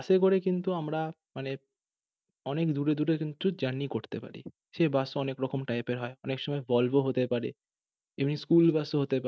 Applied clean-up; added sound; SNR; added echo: none; none; none; none.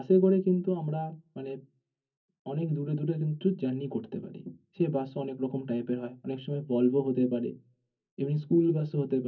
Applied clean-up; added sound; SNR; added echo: none; none; none; reverberation time 0.3 s.